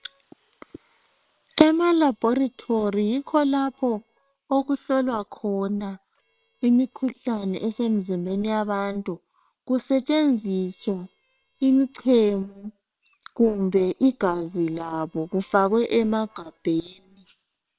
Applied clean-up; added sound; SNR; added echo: neural separator model SepFormer WHAM!.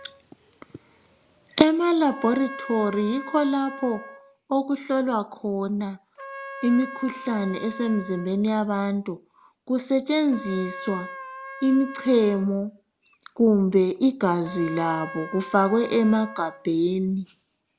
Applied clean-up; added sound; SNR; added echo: none; Trumpet; 16 dB; none.